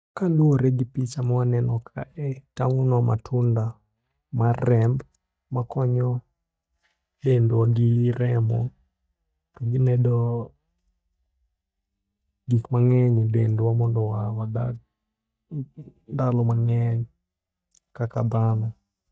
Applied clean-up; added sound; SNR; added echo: neural mask model DeepFilterNet 3.